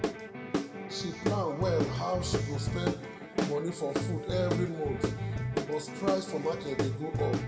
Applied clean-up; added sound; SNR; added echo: none; Guitar / Drum; -1 dB; reverberation time 1.1 s.